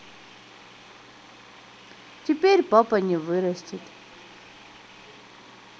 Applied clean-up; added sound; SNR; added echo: none; none; none; none.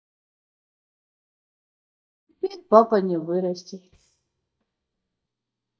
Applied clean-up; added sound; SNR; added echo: neural mask model DeepFilterNet 3.